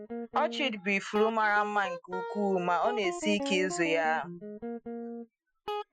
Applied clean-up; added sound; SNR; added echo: classical method Wiener filter.